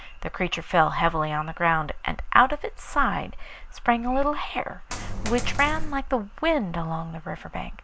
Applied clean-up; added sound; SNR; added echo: none; Coin (dropping); 2 dB; none.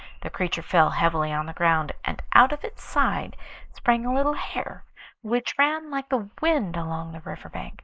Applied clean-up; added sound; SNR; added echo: neural mask model Resemble Enhance denoiser.